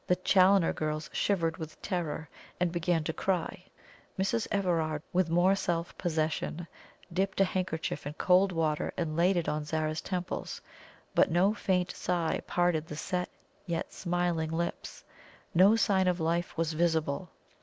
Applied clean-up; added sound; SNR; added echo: none; none; none; none.